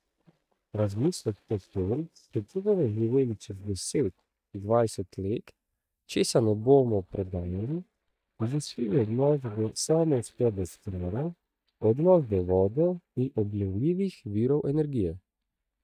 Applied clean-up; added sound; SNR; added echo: neural mask model DeepFilterNet 3.